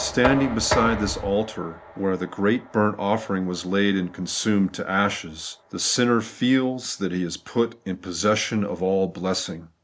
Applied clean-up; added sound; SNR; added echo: none; Knock; 12 dB; none.